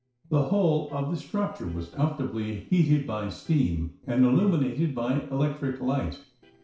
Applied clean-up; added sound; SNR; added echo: neural separator model SepFormer DNS4.